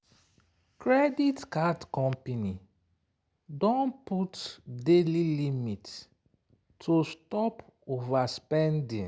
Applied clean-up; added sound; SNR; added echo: none; none; none; none.